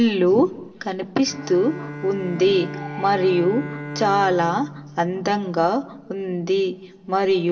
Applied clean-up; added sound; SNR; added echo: none; Bowed string instrument; 14 dB; reverberation time 1.4 s.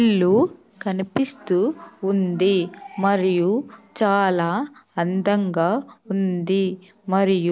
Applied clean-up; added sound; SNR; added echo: none; none; none; none.